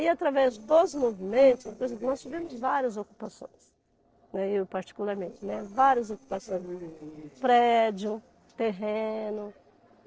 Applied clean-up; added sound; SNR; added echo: neural separator model SepFormer DNS4.